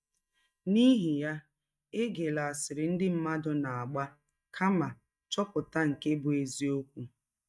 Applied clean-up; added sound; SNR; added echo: neural mask model DeepFilterNet 3.